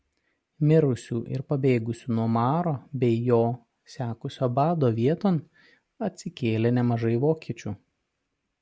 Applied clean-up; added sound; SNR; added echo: none; none; none; none.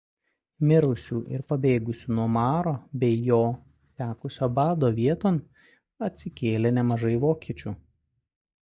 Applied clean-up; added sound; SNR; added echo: neural mask model DeepFilterNet 3.